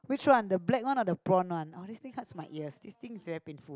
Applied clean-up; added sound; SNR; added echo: none; none; none; none.